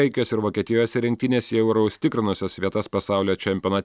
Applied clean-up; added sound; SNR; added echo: neural mask model RNNoise.